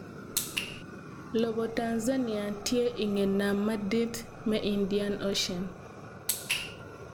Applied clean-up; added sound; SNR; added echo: none; Fire; 13 dB; none.